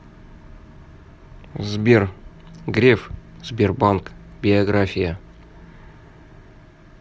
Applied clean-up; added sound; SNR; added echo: none; none; none; none.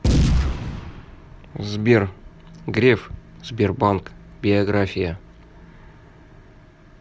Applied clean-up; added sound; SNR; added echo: none; Boom; -2 dB; none.